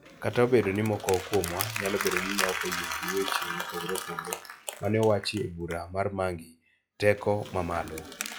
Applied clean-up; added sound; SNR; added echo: classical method log-MMSE.